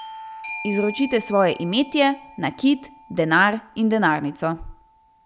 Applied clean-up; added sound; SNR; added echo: none; Bell / Doorbell; 17 dB; none.